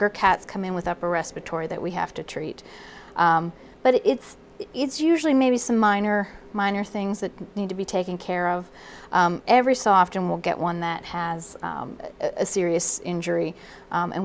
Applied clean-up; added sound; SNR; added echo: none; none; none; none.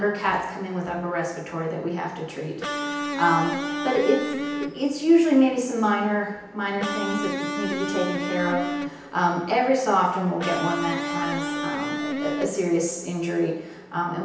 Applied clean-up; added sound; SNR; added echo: none; Electric guitar; 5 dB; reverberation time 0.9 s.